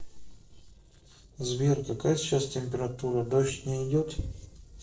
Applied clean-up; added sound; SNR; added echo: neural separator model SepFormer DNS4.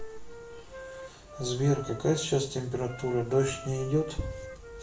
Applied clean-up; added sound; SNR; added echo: none; Wind instrument, woodwind instrument; 15 dB; reverberation time 0.5 s.